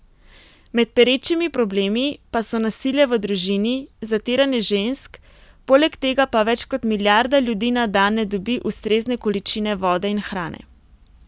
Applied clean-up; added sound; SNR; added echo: none; none; none; none.